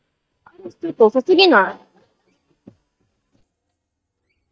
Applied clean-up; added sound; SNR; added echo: neural mask model DeepFilterNet 3.